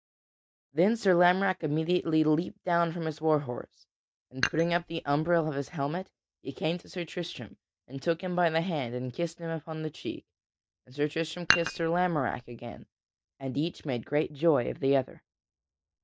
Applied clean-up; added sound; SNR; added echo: neural mask model DeepFilterNet 3.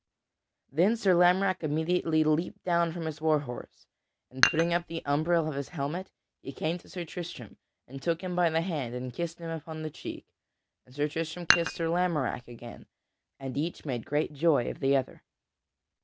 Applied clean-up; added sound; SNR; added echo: none; Dishes, pots, and pans; 1 dB; none.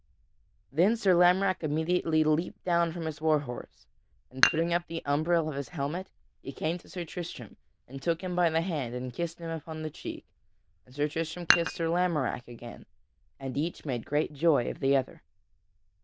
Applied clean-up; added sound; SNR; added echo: neural diffusion model UNIVERSE++.